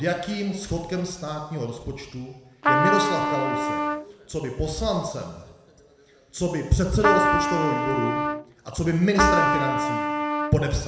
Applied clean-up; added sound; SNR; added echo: none; Trumpet; -3 dB; reverberation time 1.0 s.